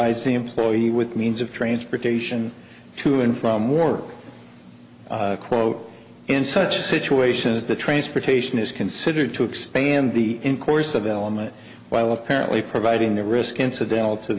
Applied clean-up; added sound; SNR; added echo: none; none; none; none.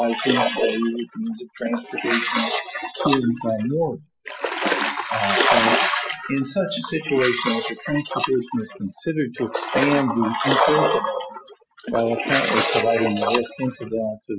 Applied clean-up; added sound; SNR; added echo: classical method Wiener filter.